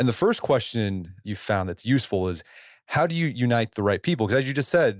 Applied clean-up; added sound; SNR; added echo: none; none; none; none.